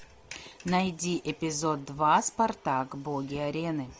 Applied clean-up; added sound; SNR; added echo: none; none; none; none.